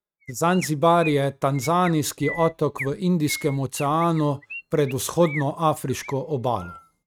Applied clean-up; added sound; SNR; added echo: neural mask model RNNoise.